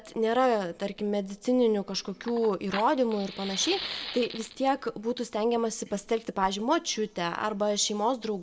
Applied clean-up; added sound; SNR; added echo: none; Fire; 13 dB; reverberation time 1.2 s.